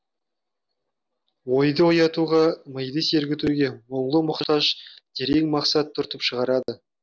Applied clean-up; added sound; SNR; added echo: none; none; none; none.